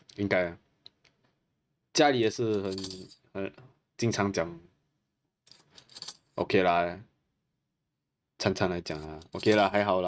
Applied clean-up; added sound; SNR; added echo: neural mask model RNNoise.